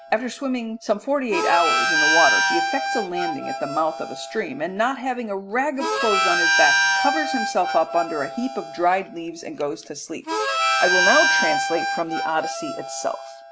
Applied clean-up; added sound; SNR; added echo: none; Harmonica; -1 dB; none.